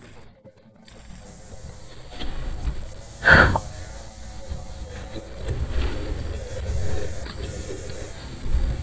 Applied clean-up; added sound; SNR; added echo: neural mask model DeepFilterNet 3.